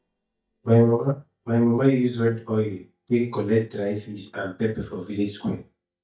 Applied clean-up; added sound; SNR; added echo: neural mask model DeepFilterNet 3.